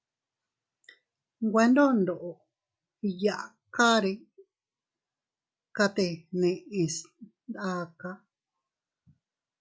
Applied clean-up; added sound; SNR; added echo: none; none; none; none.